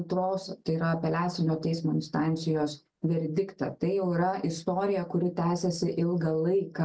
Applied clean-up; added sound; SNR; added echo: none; none; none; none.